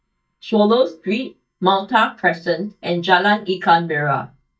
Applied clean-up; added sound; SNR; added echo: neural mask model DeepFilterNet 3.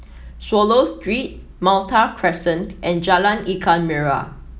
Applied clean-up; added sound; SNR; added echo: none; none; none; none.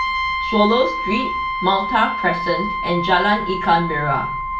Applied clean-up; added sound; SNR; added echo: none; Brass instrument; 3 dB; reverberation time 0.2 s.